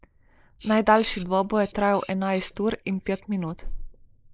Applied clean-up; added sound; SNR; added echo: neural mask model Resemble Enhance denoiser.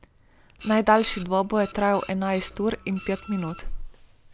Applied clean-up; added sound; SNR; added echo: none; Printer; 14 dB; none.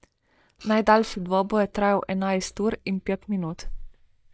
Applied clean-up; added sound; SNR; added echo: neural mask model DeepFilterNet 3.